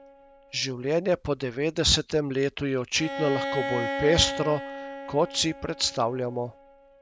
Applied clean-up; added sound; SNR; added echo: none; Bowed string instrument; 9 dB; none.